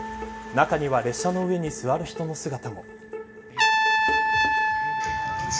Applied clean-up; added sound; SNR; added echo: none; Trumpet; -2 dB; reverberation time 0.8 s.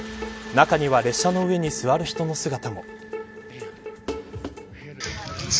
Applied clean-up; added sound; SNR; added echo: none; none; none; none.